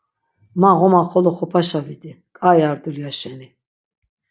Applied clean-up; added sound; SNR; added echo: none; none; none; none.